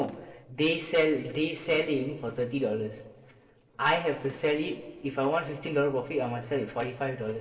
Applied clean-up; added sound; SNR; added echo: neural separator model SepFormer DNS4.